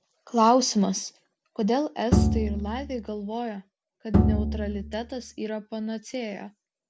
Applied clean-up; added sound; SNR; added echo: none; Bowed string instrument; -2 dB; none.